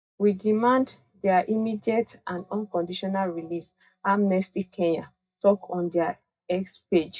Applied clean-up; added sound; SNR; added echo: neural mask model DeepFilterNet 3.